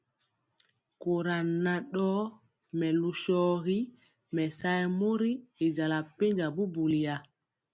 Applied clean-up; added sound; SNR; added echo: none; none; none; none.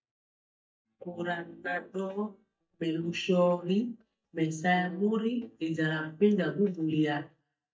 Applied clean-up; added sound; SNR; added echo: neural mask model DeepFilterNet 3.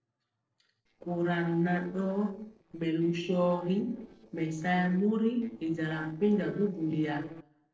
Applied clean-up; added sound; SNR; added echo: neural separator model SepFormer DNS4.